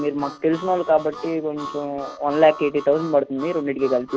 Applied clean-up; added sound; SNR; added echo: none; Harmonica; 16 dB; none.